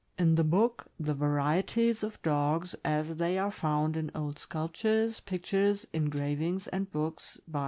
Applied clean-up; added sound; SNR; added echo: none; Rattle (instrument); 18 dB; none.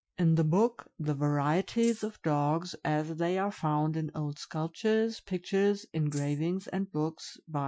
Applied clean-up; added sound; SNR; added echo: classical method Wiener filter.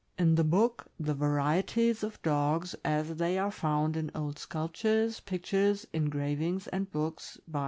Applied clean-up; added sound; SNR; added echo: none; none; none; none.